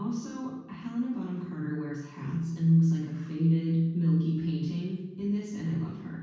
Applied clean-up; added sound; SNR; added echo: none; none; none; reverberation time 1.2 s.